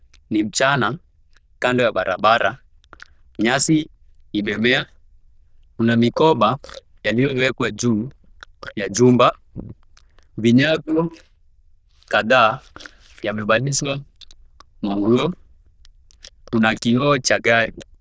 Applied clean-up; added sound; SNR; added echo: neural diffusion model UNIVERSE++.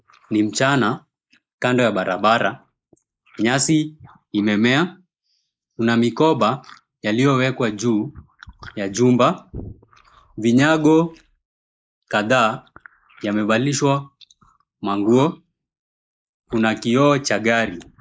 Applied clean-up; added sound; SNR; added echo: neural mask model Resemble Enhance denoiser.